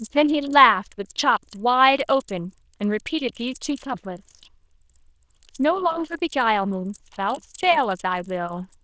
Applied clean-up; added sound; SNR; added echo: neural diffusion model UNIVERSE++.